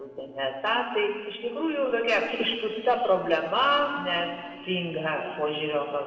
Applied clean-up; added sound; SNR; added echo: neural separator model SepFormer DNS4.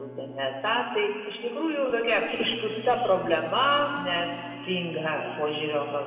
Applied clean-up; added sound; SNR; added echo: none; Bowed string instrument; 19 dB; reverberation time 2.6 s.